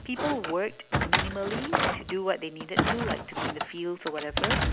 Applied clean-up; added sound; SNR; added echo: none; Thump, thud; -3 dB; none.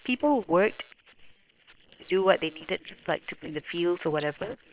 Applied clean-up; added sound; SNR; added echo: neural separator model SepFormer WHAM!.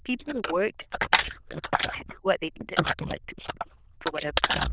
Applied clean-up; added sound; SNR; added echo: neural diffusion model UNIVERSE++.